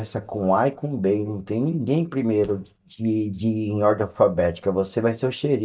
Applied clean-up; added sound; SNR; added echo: neural mask model DeepFilterNet 3.